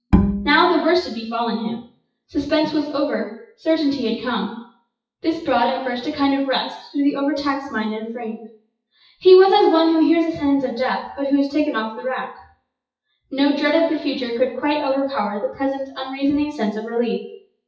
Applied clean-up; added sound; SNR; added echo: classical method WPE with log-MMSE.